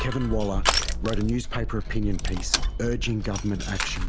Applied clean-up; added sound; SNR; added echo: none; Crushing; 0 dB; none.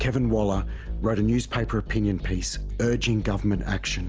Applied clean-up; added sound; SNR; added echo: none; none; none; none.